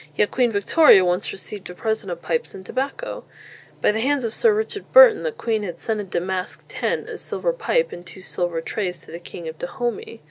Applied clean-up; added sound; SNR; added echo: none; none; none; none.